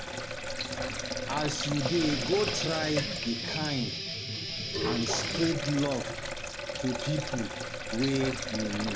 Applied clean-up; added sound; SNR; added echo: none; Sink (filling or washing) + Guitar; 1 dB; none.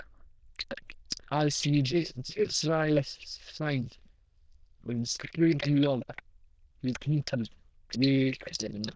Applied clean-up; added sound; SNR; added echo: neural diffusion model UNIVERSE++.